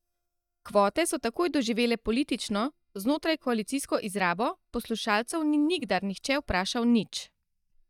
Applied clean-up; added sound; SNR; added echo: neural mask model DeepFilterNet 3.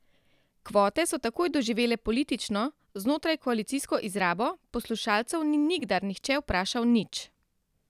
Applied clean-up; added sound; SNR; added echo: none; none; none; none.